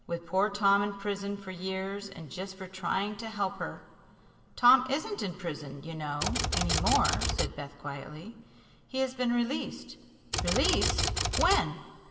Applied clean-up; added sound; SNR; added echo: none; Typewriter; -1 dB; reverberation time 2.6 s.